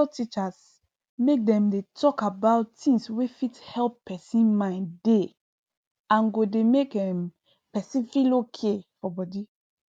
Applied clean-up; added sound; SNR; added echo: none; none; none; none.